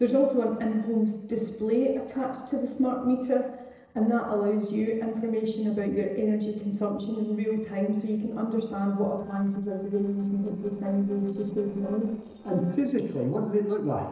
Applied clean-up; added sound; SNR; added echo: neural separator model SepFormer DNS4.